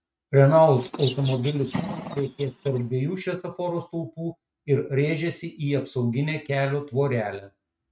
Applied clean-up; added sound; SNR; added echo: neural mask model RNNoise.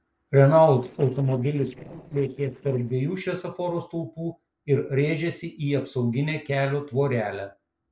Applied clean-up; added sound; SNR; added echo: neural separator model SepFormer DNS4.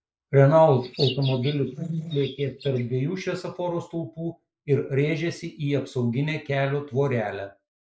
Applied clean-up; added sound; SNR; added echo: neural mask model Resemble Enhance denoiser.